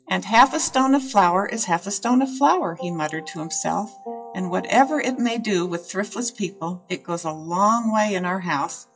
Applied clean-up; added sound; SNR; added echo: classical method WPE with log-MMSE.